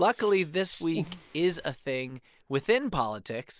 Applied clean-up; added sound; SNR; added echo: none; none; none; none.